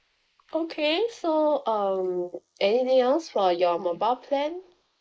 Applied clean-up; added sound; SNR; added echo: neural mask model Resemble Enhance denoiser.